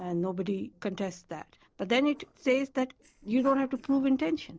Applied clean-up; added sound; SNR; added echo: neural separator model SepFormer DNS4.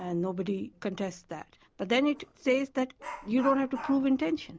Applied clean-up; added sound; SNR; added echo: none; Dog; 18 dB; none.